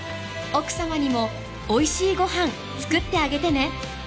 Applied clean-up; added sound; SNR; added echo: none; none; none; none.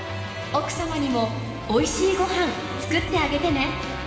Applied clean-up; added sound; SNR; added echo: none; Trumpet; 15 dB; reverberation time 2.2 s.